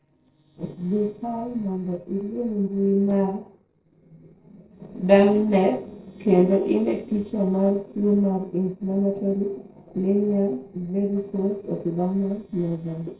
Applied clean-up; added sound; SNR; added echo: neural separator model SepFormer DNS4.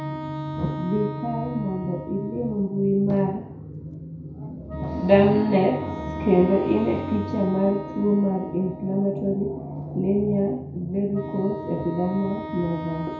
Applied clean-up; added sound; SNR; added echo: none; Wind instrument, woodwind instrument; 13 dB; reverberation time 0.6 s.